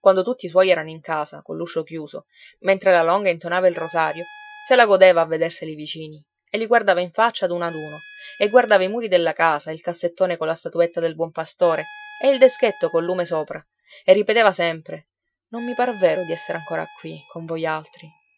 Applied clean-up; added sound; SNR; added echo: classical method Wiener filter.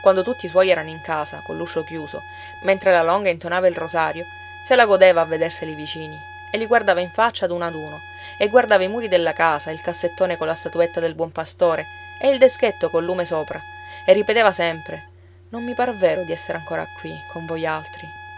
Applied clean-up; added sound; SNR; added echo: none; Trumpet; 18 dB; none.